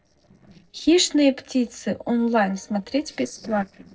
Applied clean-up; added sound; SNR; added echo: neural separator model SepFormer DNS4.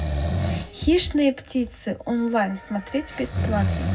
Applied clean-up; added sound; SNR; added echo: none; Breathing; 4 dB; reverberation time 0.4 s.